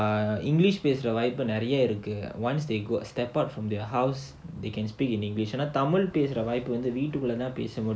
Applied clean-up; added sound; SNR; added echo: none; none; none; none.